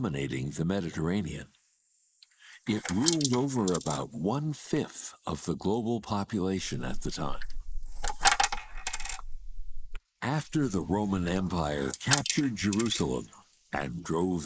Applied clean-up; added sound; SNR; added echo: neural mask model Resemble Enhance denoiser.